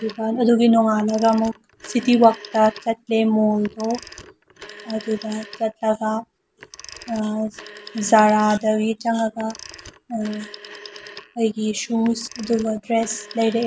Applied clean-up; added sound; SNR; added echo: none; Telephone; 20 dB; none.